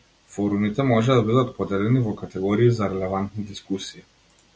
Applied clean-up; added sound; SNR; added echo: none; none; none; none.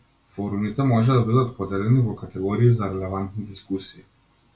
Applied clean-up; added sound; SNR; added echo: none; none; none; reverberation time 0.2 s.